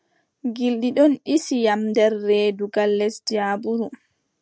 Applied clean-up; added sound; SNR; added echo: none; none; none; none.